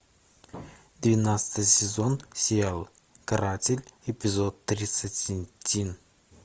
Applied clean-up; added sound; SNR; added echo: none; none; none; none.